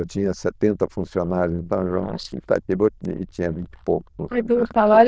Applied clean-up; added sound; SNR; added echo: neural diffusion model UNIVERSE++.